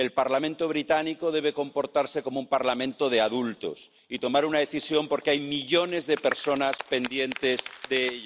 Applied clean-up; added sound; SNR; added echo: none; none; none; none.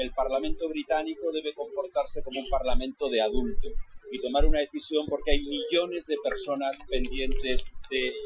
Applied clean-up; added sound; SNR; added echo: classical method Wiener filter.